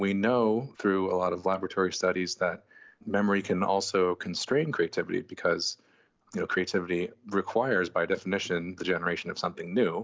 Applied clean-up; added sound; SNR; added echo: none; none; none; none.